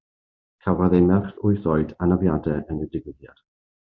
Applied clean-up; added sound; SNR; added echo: none; none; none; none.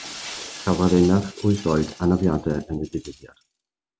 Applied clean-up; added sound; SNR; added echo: none; Shatter; 17 dB; none.